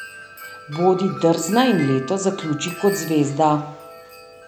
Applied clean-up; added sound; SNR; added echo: none; Wind chime; 14 dB; none.